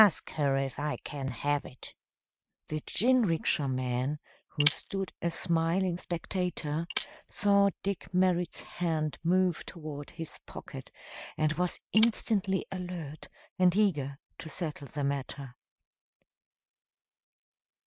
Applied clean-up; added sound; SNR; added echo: neural mask model RNNoise.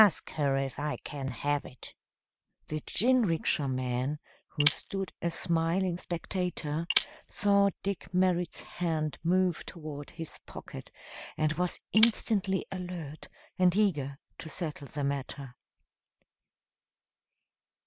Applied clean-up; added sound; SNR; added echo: none; Shatter; 7 dB; none.